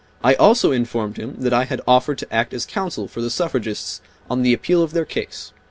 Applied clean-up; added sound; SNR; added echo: none; none; none; none.